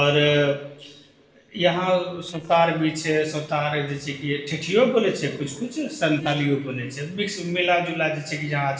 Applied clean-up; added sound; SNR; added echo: neural separator model SepFormer DNS4.